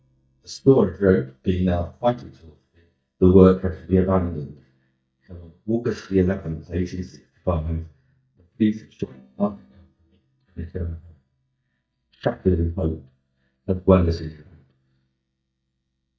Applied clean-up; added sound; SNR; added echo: neural mask model DeepFilterNet 3.